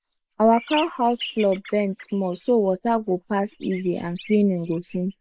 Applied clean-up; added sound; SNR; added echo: neural mask model Resemble Enhance denoiser.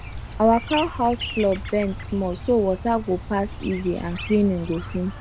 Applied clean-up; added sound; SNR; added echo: none; Chirp, tweet; 10 dB; none.